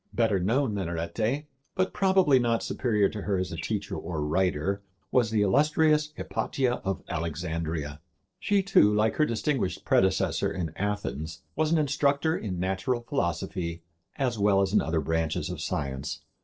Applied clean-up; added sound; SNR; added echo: neural separator model SepFormer DNS4.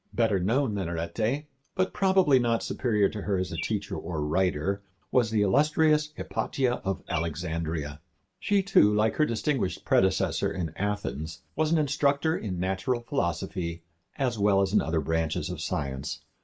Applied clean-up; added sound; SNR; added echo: none; Bird; 17 dB; reverberation time 0.2 s.